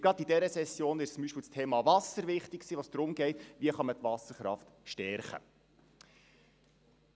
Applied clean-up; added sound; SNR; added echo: none; none; none; none.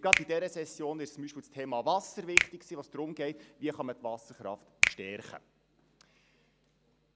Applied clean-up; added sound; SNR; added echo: none; Finger snapping; -2 dB; none.